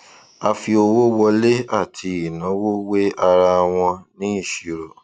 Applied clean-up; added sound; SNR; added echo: none; none; none; none.